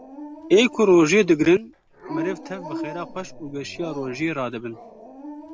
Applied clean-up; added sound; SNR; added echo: none; Dog; 14 dB; none.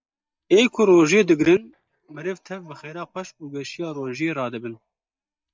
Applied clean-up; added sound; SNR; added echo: neural mask model DeepFilterNet 3.